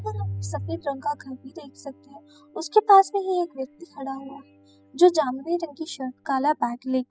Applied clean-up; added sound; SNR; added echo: classical method spectral subtraction.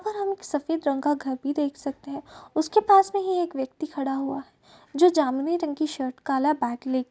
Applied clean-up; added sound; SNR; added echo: none; none; none; none.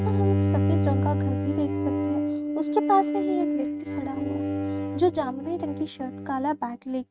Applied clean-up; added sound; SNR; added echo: neural mask model RNNoise.